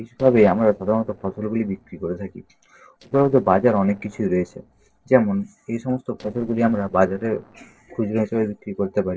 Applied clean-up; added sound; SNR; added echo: neural separator model SepFormer DNS4.